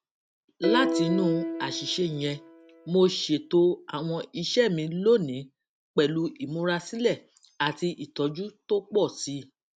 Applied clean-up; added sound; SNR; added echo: none; Piano; 4 dB; none.